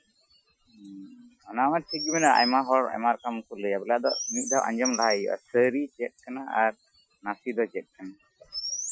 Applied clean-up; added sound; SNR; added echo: classical method Wiener filter.